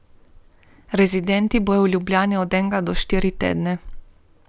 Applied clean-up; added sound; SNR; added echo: none; none; none; none.